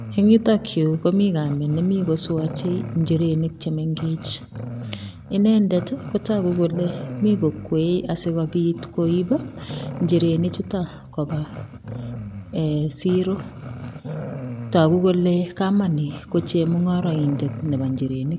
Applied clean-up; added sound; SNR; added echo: none; Growling; 12 dB; none.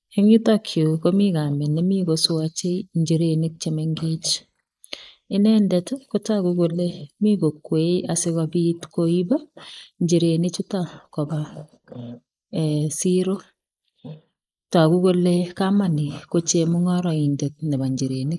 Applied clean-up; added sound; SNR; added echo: neural mask model Resemble Enhance denoiser.